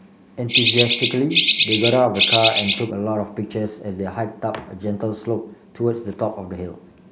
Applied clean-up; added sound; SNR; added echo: none; Bird; -4 dB; none.